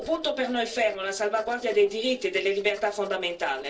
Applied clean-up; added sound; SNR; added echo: neural separator model SepFormer DNS4.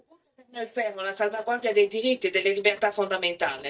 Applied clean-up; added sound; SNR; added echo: neural mask model DeepFilterNet 3.